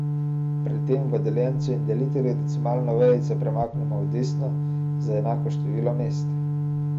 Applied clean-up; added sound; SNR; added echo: none; Organ; -3 dB; none.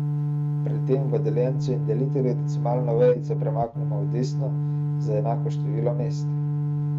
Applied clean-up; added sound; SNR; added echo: neural mask model RNNoise.